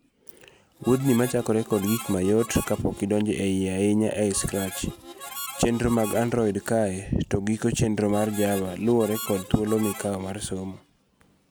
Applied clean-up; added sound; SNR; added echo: none; Harmonica; 14 dB; none.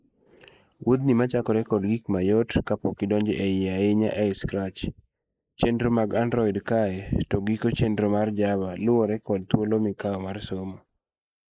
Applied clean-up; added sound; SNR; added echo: neural mask model Resemble Enhance denoiser.